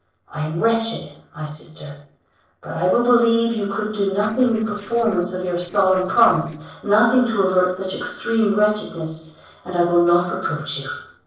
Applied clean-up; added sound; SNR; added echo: neural separator model SepFormer DNS4.